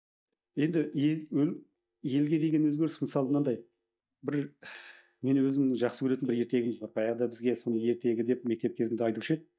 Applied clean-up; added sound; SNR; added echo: neural mask model DeepFilterNet 3.